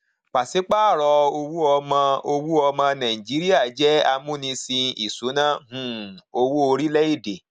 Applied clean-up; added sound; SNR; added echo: none; none; none; none.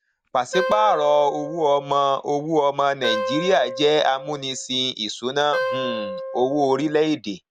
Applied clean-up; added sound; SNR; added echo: none; Wind instrument, woodwind instrument; 8 dB; none.